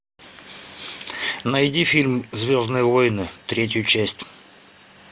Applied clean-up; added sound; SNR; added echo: none; none; none; none.